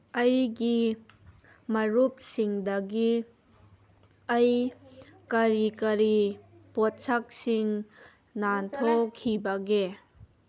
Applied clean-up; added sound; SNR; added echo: none; none; none; none.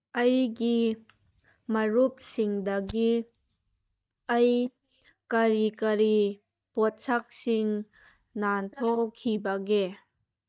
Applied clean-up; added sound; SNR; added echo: neural mask model DeepFilterNet 3.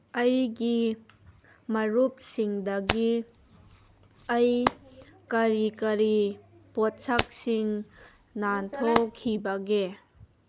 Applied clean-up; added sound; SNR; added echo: none; Hands; 9 dB; none.